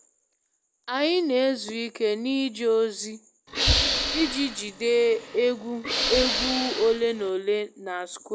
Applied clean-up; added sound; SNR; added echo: none; Hiss / Breathing; 1 dB; none.